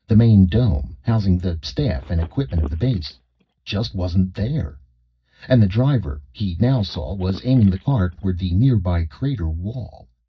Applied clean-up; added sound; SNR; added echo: neural mask model DeepFilterNet 3.